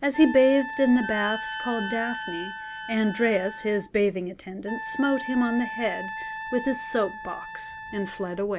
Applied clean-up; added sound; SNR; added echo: none; Wind instrument, woodwind instrument + Wind instrument, woodwind instrument; 10 dB; none.